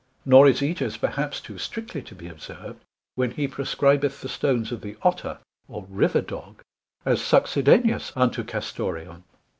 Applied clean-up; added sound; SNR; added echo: none; none; none; none.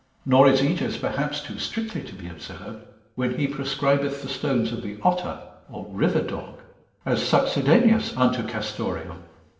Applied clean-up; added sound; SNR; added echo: none; none; none; reverberation time 0.9 s.